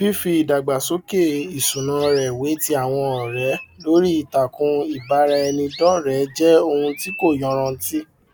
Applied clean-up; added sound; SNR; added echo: none; Chirp, tweet; 18 dB; none.